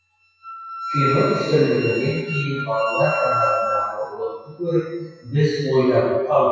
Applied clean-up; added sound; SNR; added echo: classical method WPE with log-MMSE.